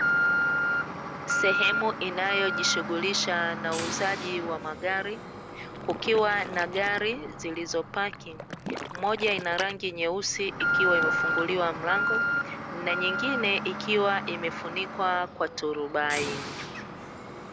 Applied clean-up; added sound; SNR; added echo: none; Alarm; 1 dB; none.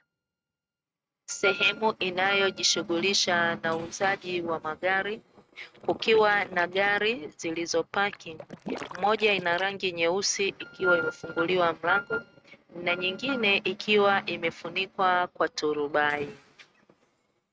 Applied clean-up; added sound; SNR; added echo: neural mask model RNNoise.